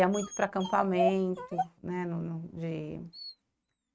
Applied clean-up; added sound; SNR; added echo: neural mask model RNNoise.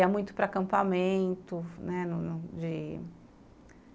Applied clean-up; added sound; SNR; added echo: none; none; none; none.